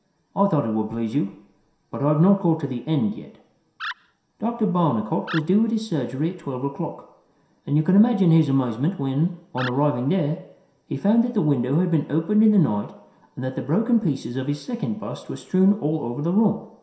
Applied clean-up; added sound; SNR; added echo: none; Animal; 15 dB; reverberation time 0.7 s.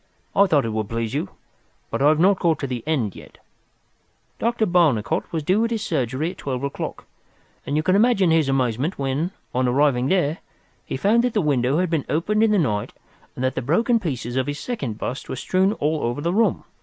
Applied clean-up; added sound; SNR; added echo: none; none; none; none.